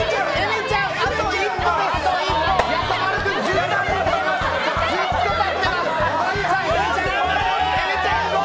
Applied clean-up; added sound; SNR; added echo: none; Tap; 9 dB; none.